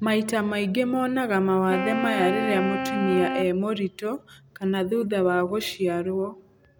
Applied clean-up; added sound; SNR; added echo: none; Wind instrument, woodwind instrument; 5 dB; none.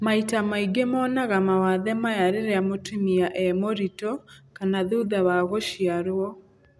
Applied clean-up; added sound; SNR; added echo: none; none; none; none.